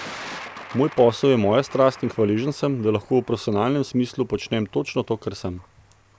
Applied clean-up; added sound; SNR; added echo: none; Thunder; 19 dB; none.